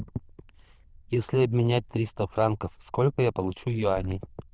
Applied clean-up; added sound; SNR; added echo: neural diffusion model UNIVERSE++.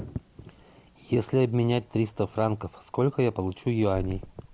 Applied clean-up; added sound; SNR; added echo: none; Growling; 20 dB; none.